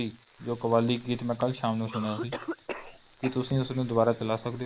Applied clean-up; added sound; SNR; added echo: neural mask model Resemble Enhance denoiser.